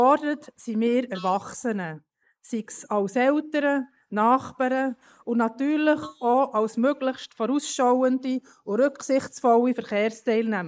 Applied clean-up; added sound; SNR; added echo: neural mask model Resemble Enhance denoiser.